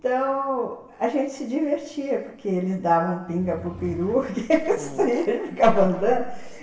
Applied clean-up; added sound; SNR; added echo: none; Fart / Drawer open or close; 16 dB; reverberation time 1.1 s.